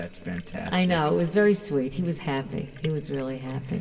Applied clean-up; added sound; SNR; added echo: none; Sink (filling or washing); 20 dB; reverberation time 1.6 s.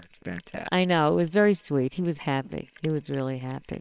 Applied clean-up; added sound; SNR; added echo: neural separator model SepFormer WHAMR!.